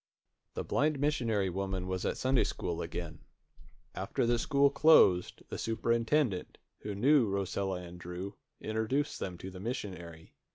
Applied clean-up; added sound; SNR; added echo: none; none; none; none.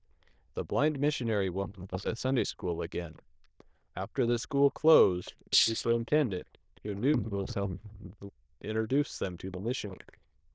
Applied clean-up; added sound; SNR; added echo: neural diffusion model UNIVERSE++.